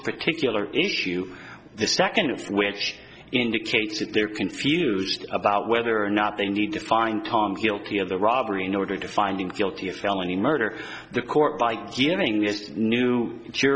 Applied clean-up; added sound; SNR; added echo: none; none; none; none.